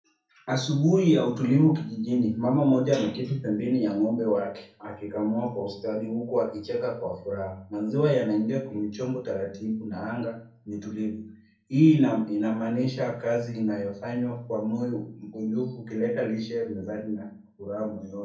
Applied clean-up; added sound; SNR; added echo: none; none; none; reverberation time 0.6 s.